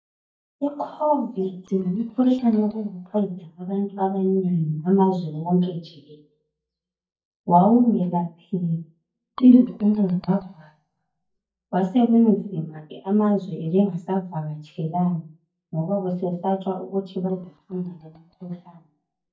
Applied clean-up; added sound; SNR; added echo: neural mask model DeepFilterNet 3.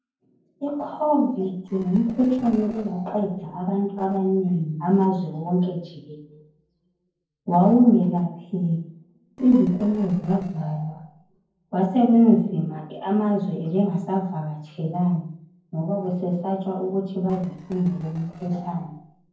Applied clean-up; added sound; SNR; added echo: neural separator model SepFormer DNS4.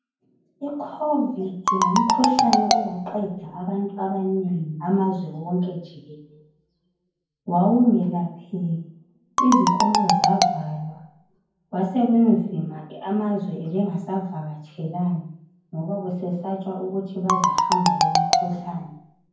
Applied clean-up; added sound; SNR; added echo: none; Marimba, xylophone; -3 dB; reverberation time 0.9 s.